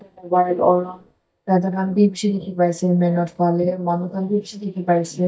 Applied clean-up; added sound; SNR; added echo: neural mask model DeepFilterNet 3.